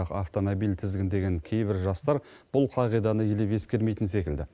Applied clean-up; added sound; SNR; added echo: neural mask model Resemble Enhance denoiser.